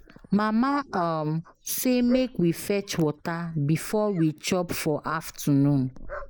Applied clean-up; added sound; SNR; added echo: neural mask model Resemble Enhance denoiser.